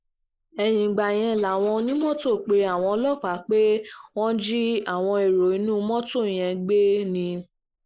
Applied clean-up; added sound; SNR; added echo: neural mask model Resemble Enhance denoiser.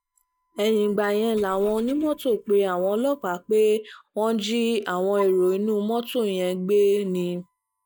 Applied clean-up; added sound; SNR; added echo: neural mask model DeepFilterNet 3.